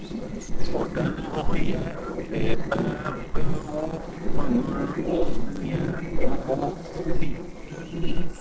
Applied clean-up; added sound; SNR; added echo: neural separator model SepFormer DNS4.